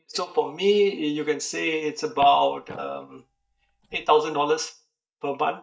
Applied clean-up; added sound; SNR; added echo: neural mask model DeepFilterNet 3.